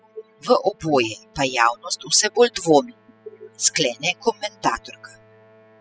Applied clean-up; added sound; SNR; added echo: classical method spectral subtraction.